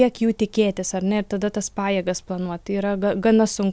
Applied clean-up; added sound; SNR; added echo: none; none; none; none.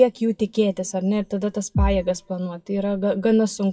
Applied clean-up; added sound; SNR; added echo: classical method WPE with log-MMSE.